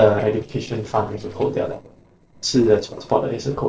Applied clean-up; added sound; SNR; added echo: neural separator model SepFormer DNS4.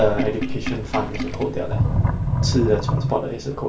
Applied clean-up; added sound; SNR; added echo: none; Sink (filling or washing); -1 dB; none.